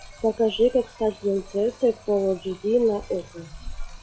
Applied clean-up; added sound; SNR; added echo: classical method log-MMSE.